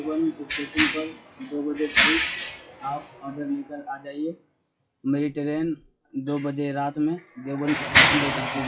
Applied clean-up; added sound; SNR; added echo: classical method WPE with log-MMSE.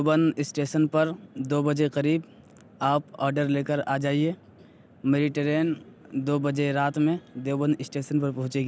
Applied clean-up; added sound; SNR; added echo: none; none; none; none.